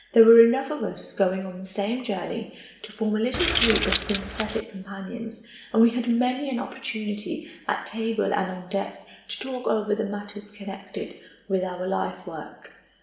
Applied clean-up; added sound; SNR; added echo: none; Keys jangling; 1 dB; reverberation time 1.0 s.